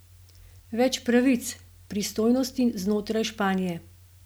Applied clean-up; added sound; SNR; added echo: none; none; none; none.